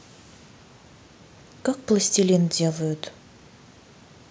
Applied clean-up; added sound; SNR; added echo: none; none; none; none.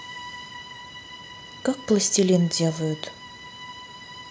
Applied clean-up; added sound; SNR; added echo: none; Bowed string instrument; 15 dB; none.